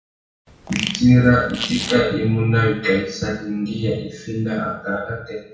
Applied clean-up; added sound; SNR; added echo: none; Fart; 10 dB; reverberation time 0.6 s.